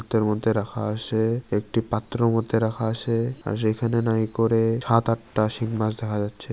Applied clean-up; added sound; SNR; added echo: none; Cricket; 9 dB; none.